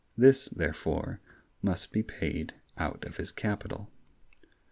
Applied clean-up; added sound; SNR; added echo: none; none; none; none.